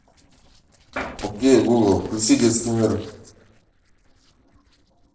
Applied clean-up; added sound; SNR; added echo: neural separator model SepFormer DNS4.